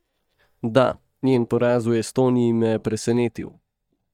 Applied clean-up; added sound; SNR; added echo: neural mask model DeepFilterNet 3.